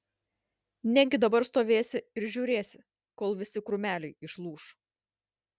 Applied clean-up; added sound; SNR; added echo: none; none; none; none.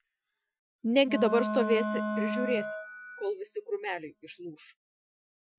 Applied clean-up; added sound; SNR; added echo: classical method Wiener filter.